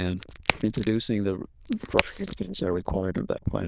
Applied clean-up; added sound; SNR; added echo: neural diffusion model UNIVERSE++.